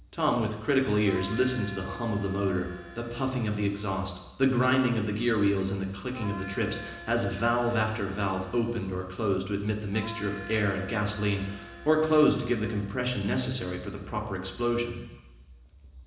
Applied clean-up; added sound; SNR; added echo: none; Harmonica; 16 dB; reverberation time 1.0 s.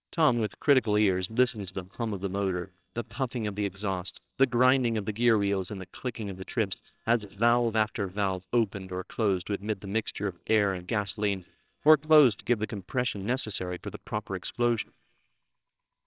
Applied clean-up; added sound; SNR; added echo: neural separator model SepFormer WHAMR!.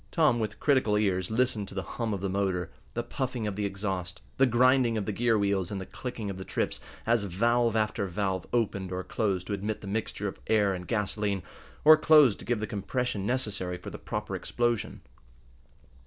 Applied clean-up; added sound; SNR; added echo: none; none; none; none.